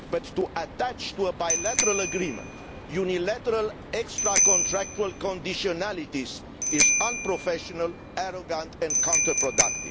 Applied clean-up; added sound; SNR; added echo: none; Bicycle bell; -1 dB; none.